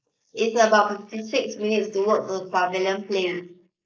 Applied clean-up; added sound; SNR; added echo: neural mask model Resemble Enhance denoiser.